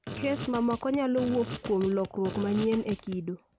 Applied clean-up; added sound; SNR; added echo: none; Fart; 11 dB; none.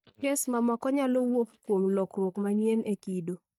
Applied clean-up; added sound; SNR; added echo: neural mask model DeepFilterNet 3.